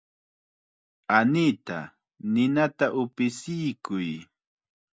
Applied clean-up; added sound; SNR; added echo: none; none; none; none.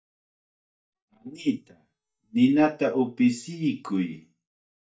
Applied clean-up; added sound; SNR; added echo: neural mask model DeepFilterNet 3.